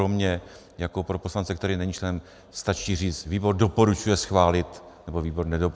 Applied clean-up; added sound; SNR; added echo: none; none; none; none.